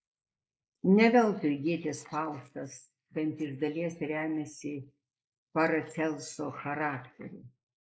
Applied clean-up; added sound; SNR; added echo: neural mask model Resemble Enhance denoiser.